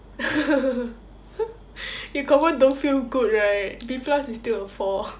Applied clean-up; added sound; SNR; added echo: none; none; none; none.